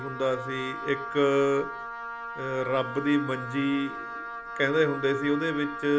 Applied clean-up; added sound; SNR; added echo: none; Wind instrument, woodwind instrument; 9 dB; none.